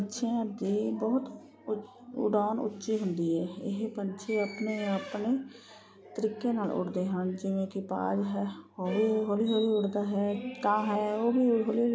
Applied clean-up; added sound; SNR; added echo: none; none; none; none.